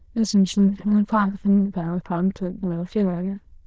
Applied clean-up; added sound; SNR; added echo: neural diffusion model UNIVERSE++.